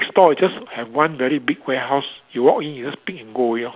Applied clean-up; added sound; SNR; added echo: none; none; none; none.